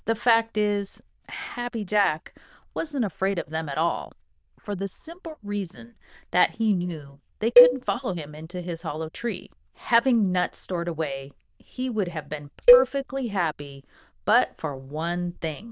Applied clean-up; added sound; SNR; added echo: neural diffusion model UNIVERSE++.